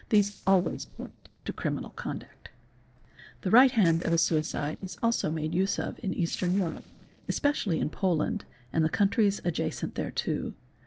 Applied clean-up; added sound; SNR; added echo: neural separator model SepFormer DNS4.